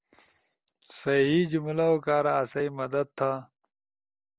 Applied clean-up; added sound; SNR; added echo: none; none; none; none.